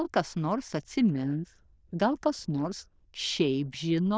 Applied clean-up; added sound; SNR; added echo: neural diffusion model UNIVERSE++.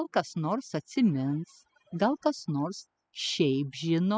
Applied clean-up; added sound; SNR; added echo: classical method spectral subtraction.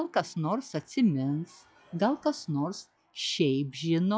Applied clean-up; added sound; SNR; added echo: classical method log-MMSE.